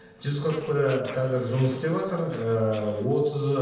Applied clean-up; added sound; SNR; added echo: none; Growling; 19 dB; reverberation time 0.7 s.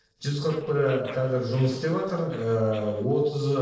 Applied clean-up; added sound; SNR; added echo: neural separator model SepFormer DNS4.